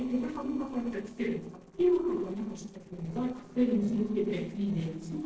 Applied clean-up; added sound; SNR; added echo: neural separator model SepFormer DNS4.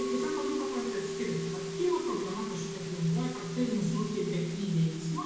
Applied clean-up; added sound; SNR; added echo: none; Musical instrument; 6 dB; reverberation time 1.1 s.